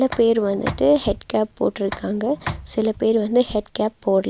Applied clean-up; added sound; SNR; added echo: none; Tick; 14 dB; none.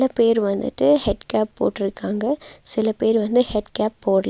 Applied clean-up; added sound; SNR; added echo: none; none; none; none.